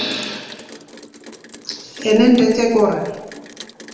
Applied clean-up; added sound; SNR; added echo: none; Rain; 19 dB; reverberation time 1.1 s.